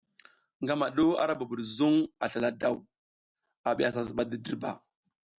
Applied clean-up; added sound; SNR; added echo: none; none; none; none.